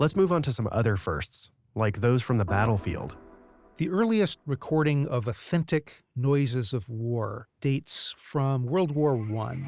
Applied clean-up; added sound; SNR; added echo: none; Organ; 18 dB; none.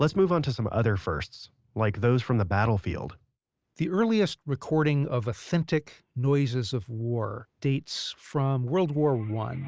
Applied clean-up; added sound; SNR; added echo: none; none; none; none.